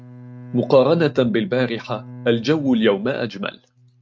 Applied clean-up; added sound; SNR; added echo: neural mask model RNNoise.